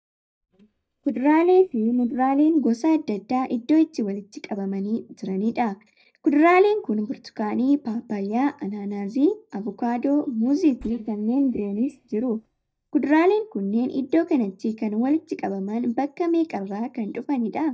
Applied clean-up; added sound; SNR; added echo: neural mask model DeepFilterNet 3.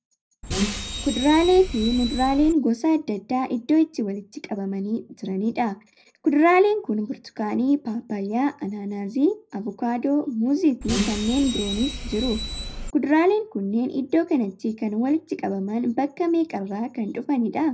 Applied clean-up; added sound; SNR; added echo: none; Bus; 6 dB; reverberation time 0.3 s.